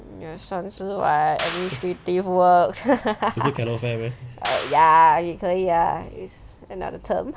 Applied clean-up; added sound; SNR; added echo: none; Clapping; 16 dB; none.